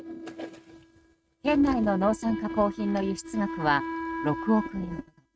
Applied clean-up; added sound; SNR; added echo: neural mask model RNNoise.